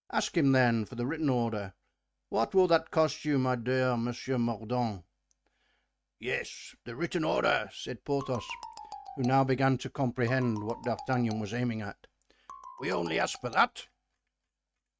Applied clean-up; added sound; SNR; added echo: neural mask model RNNoise.